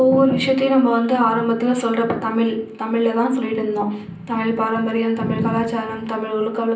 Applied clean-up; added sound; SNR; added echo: none; none; none; reverberation time 0.6 s.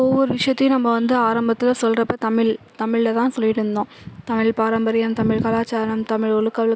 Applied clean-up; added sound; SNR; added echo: none; none; none; none.